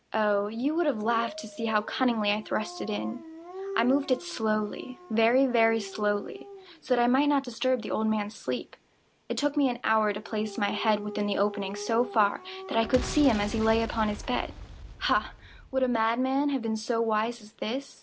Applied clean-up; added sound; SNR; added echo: none; Boom + Dog; 15 dB; none.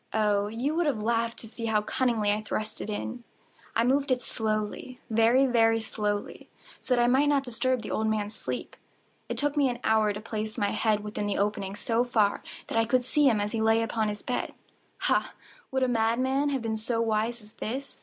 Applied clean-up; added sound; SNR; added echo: none; none; none; none.